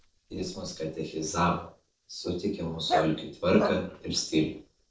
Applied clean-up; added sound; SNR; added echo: neural separator model SepFormer DNS4.